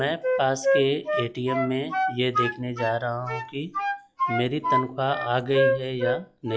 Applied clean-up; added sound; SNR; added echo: classical method log-MMSE.